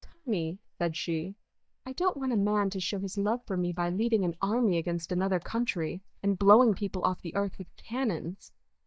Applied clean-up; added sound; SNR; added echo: neural mask model DeepFilterNet 3.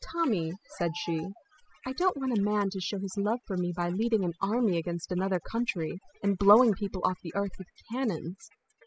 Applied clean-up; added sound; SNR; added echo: classical method spectral subtraction.